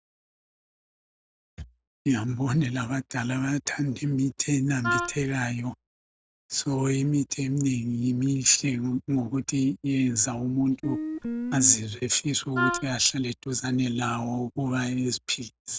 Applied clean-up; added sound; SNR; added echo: none; Guitar + Wind instrument, woodwind instrument; 4 dB; none.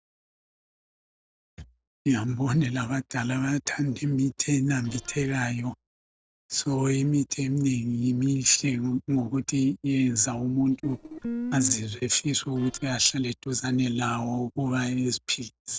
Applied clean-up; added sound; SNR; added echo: neural separator model SepFormer DNS4.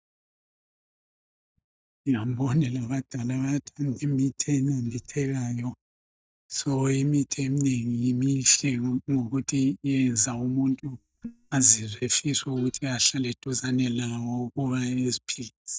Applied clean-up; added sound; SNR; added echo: neural mask model DeepFilterNet 3.